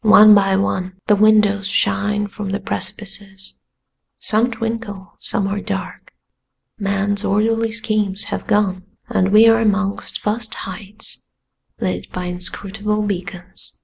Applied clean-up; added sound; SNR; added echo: none; none; none; none.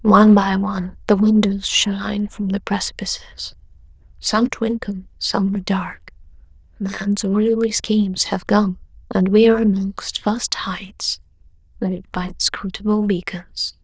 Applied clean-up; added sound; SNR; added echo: neural diffusion model UNIVERSE++.